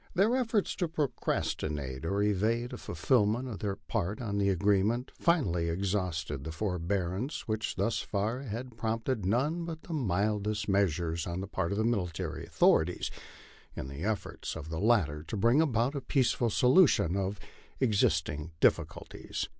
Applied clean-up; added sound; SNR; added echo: none; none; none; none.